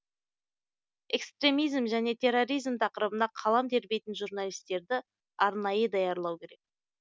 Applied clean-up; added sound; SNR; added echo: none; none; none; none.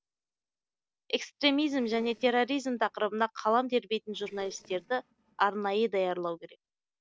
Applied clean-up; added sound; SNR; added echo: neural separator model SepFormer DNS4.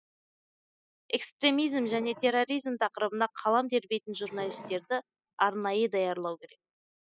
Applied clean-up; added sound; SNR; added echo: classical method spectral subtraction.